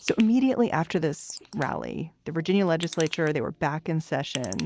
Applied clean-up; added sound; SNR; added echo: neural mask model Resemble Enhance denoiser.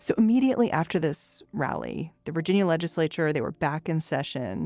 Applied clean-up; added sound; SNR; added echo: none; none; none; none.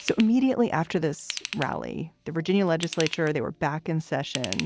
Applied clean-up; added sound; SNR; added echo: none; Ratchet, pawl / Tools; 13 dB; none.